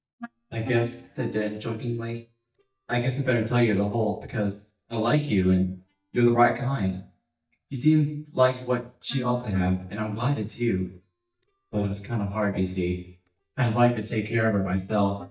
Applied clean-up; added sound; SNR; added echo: neural mask model DeepFilterNet 3.